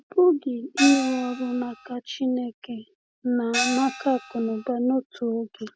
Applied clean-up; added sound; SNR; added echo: none; Gong; 6 dB; none.